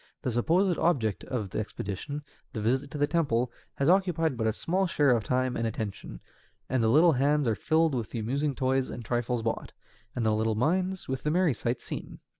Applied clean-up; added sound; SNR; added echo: neural mask model Resemble Enhance denoiser.